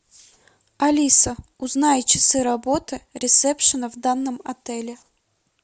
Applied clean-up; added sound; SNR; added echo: none; none; none; none.